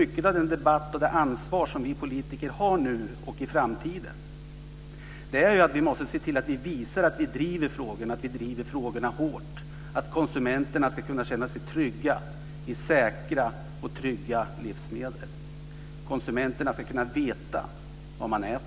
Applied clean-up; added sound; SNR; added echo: none; none; none; none.